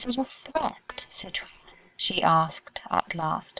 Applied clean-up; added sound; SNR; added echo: neural separator model SepFormer WHAM!.